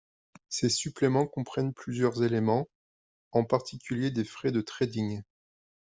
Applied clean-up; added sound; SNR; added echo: none; none; none; none.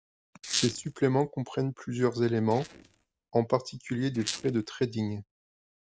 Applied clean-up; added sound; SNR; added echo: neural mask model RNNoise.